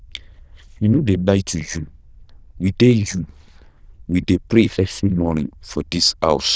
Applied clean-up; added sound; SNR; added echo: neural diffusion model UNIVERSE++.